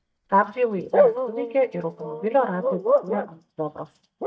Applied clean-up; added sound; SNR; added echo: neural mask model DeepFilterNet 3.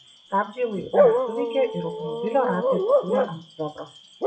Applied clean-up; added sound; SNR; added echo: classical method WPE with log-MMSE.